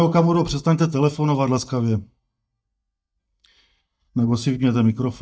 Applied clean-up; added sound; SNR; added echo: neural mask model DeepFilterNet 3.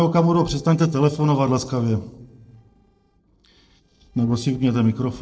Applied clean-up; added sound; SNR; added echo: neural separator model SepFormer DNS4.